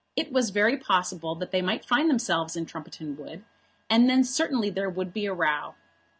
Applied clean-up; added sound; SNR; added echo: none; none; none; none.